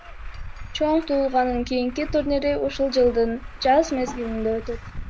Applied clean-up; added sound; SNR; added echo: none; Truck; 12 dB; none.